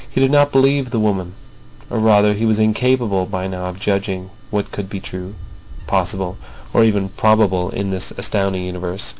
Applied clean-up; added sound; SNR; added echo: none; Wind; 18 dB; none.